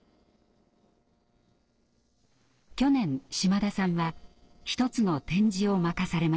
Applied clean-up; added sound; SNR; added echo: neural separator model SepFormer DNS4.